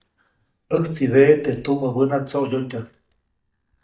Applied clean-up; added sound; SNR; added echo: neural mask model DeepFilterNet 3.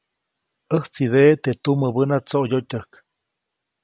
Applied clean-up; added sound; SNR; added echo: none; none; none; none.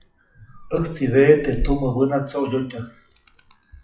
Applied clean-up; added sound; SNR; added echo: classical method WPE with log-MMSE.